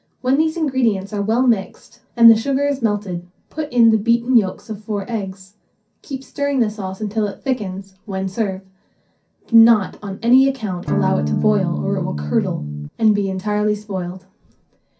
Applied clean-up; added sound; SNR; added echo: none; Electric guitar / Strum; 2 dB; reverberation time 0.3 s.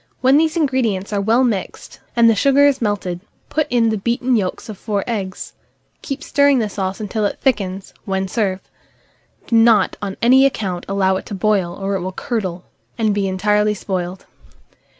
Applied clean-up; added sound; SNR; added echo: none; none; none; none.